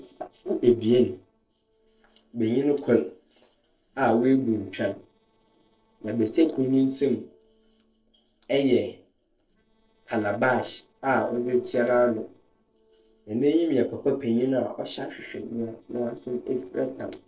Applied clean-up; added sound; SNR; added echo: neural separator model SepFormer DNS4.